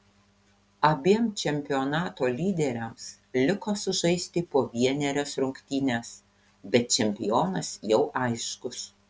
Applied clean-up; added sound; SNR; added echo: none; none; none; none.